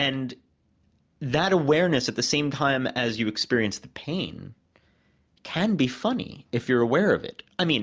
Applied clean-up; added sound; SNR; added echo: none; none; none; none.